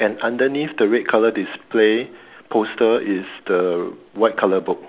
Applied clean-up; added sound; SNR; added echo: none; none; none; none.